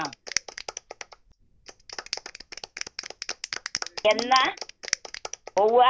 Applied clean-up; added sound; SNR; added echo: none; Clapping; 9 dB; none.